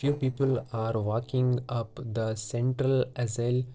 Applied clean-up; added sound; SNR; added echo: neural separator model SepFormer DNS4.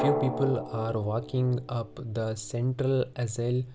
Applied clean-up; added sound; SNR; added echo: none; Drum; 8 dB; none.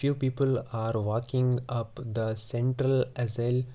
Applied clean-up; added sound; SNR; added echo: none; none; none; none.